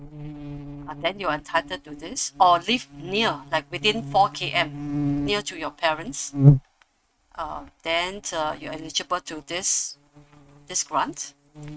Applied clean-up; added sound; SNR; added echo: neural mask model RNNoise.